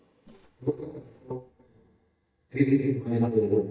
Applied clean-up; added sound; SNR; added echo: neural mask model DeepFilterNet 3.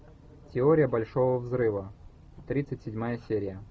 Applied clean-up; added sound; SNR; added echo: none; none; none; none.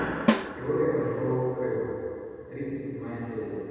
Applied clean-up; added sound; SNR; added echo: none; Snare drum; 1 dB; reverberation time 2.1 s.